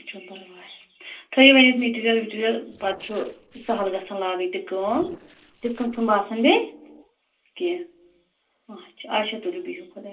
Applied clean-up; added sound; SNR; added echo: neural separator model SepFormer DNS4.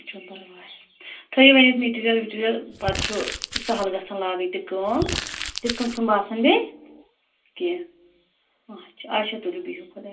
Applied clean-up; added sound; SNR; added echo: none; Crumpling, crinkling; 7 dB; reverberation time 0.3 s.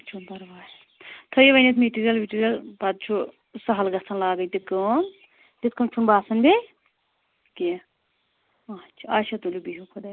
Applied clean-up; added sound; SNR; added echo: none; none; none; none.